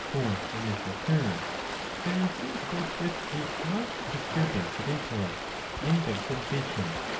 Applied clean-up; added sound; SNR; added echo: none; Stream; 2 dB; reverberation time 0.2 s.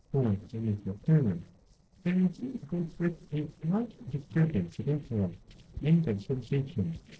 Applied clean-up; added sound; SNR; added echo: neural separator model SepFormer DNS4.